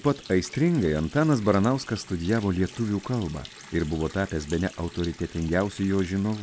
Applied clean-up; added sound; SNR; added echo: none; Water tap, faucet; 20 dB; none.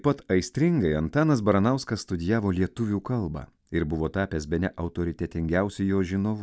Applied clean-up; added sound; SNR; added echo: none; none; none; none.